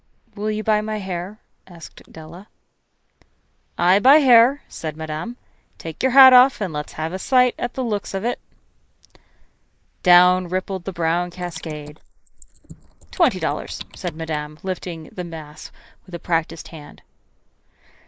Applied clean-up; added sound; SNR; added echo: neural mask model Resemble Enhance denoiser.